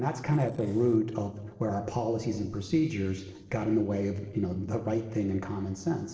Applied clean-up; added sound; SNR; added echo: neural separator model SepFormer DNS4.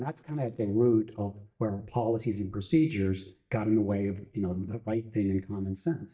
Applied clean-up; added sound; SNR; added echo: neural mask model DeepFilterNet 3.